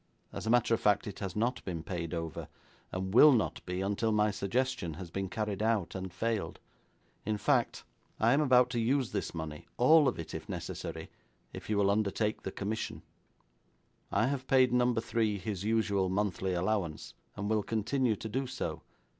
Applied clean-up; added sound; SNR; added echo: none; none; none; none.